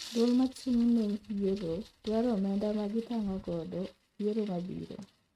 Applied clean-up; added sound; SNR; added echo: neural mask model RNNoise.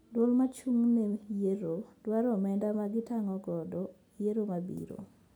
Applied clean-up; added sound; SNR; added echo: none; none; none; none.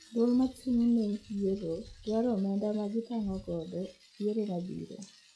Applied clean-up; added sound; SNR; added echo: classical method log-MMSE.